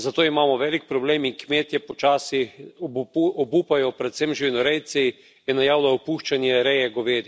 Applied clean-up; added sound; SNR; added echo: none; none; none; none.